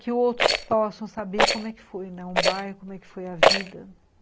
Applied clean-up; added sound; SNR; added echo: none; Rattle; -4 dB; none.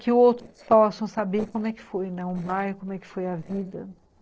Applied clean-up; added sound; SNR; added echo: neural separator model SepFormer DNS4.